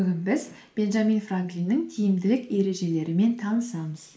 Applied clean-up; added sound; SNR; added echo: neural mask model Resemble Enhance denoiser.